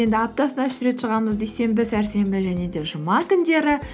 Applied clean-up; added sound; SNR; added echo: none; none; none; none.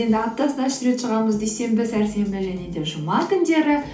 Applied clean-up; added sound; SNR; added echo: none; none; none; reverberation time 0.4 s.